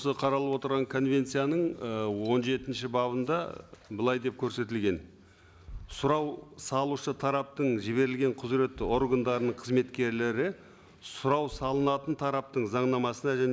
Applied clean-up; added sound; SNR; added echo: none; none; none; none.